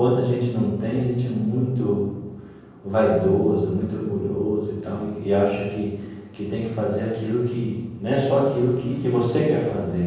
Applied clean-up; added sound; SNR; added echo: none; none; none; reverberation time 1.3 s.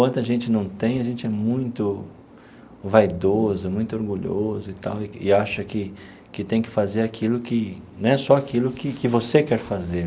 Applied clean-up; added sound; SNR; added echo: none; none; none; none.